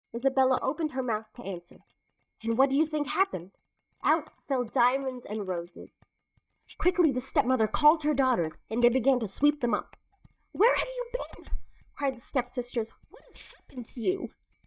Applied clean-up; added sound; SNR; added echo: neural mask model DeepFilterNet 3.